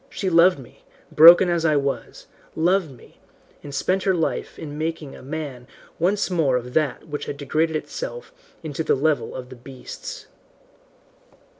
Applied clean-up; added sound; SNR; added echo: none; none; none; none.